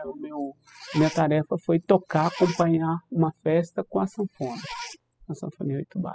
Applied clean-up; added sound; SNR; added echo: classical method spectral subtraction.